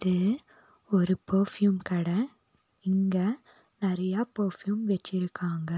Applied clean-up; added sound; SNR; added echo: none; none; none; none.